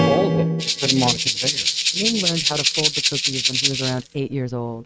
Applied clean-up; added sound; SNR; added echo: neural mask model RNNoise.